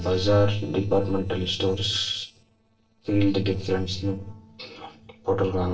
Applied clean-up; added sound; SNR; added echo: neural separator model SepFormer DNS4.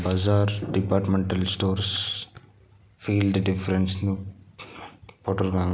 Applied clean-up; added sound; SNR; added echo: none; none; none; none.